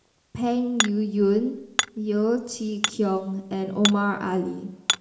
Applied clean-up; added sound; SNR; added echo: none; Hammer; 6 dB; reverberation time 1.2 s.